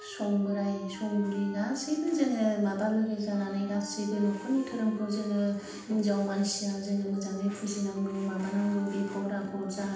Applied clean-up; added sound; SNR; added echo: none; Wind instrument, woodwind instrument; 17 dB; reverberation time 0.8 s.